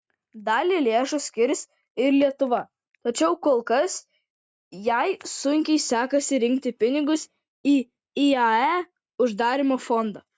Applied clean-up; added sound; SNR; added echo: none; none; none; none.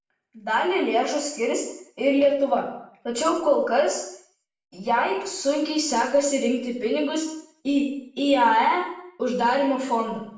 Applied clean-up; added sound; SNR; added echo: none; none; none; reverberation time 0.6 s.